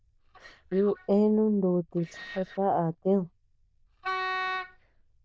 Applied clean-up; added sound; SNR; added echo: neural diffusion model UNIVERSE++.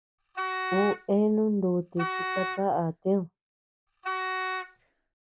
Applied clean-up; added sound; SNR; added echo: none; Wind instrument, woodwind instrument; 5 dB; none.